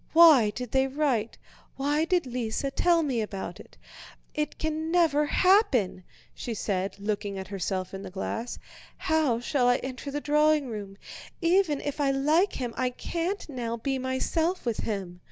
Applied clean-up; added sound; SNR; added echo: none; none; none; none.